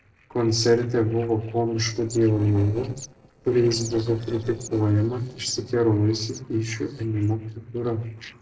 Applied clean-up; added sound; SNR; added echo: neural separator model SepFormer DNS4.